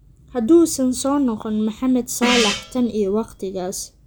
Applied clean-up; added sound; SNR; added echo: none; Gong; 5 dB; none.